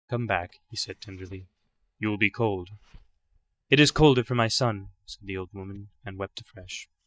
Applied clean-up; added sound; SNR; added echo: neural mask model DeepFilterNet 3.